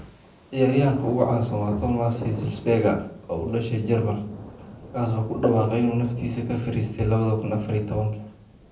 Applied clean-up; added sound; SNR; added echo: none; Thunder; 18 dB; reverberation time 0.6 s.